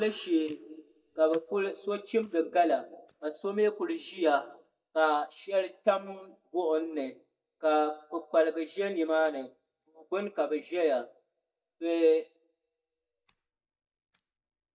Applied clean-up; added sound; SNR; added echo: neural mask model DeepFilterNet 3.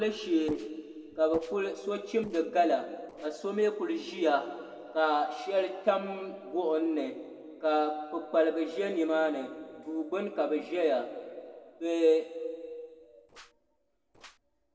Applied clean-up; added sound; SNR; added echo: neural separator model SepFormer DNS4.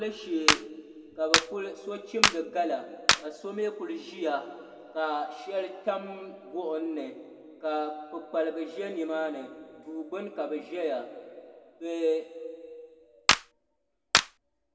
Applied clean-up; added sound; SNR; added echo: none; Clapping; -5 dB; reverberation time 2.0 s.